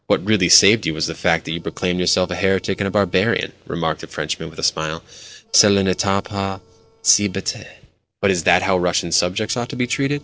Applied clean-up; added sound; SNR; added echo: neural separator model SepFormer DNS4.